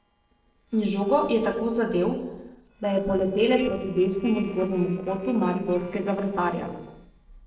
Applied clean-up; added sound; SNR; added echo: neural separator model SepFormer DNS4.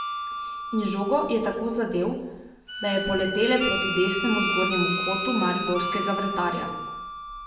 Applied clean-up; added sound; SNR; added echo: none; Harmonica; 4 dB; reverberation time 0.8 s.